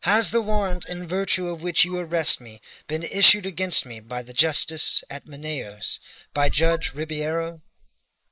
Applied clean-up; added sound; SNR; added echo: neural mask model Resemble Enhance denoiser.